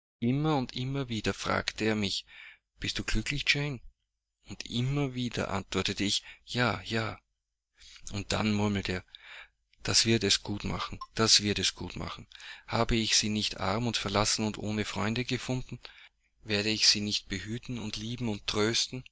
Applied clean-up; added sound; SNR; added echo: neural mask model DeepFilterNet 3.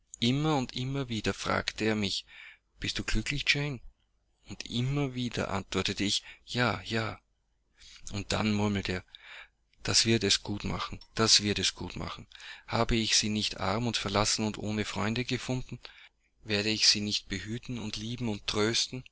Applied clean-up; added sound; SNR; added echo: neural separator model SepFormer DNS4.